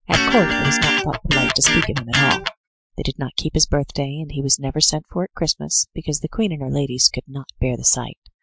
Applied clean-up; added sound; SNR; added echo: classical method Wiener filter.